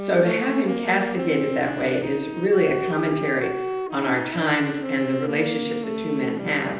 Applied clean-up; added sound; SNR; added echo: none; Wind instrument, woodwind instrument; 5 dB; reverberation time 0.9 s.